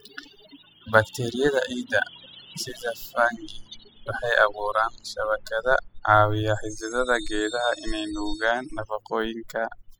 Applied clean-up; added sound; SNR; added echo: classical method spectral subtraction.